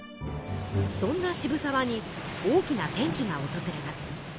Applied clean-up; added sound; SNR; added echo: none; none; none; none.